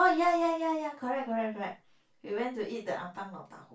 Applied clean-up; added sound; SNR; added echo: none; none; none; reverberation time 0.2 s.